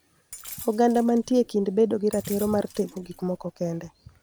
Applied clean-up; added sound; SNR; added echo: none; Glass; 20 dB; none.